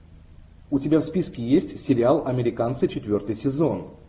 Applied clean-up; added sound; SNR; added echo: none; none; none; none.